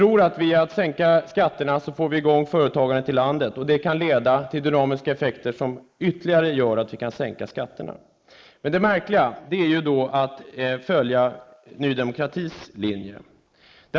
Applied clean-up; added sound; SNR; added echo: neural mask model Resemble Enhance denoiser.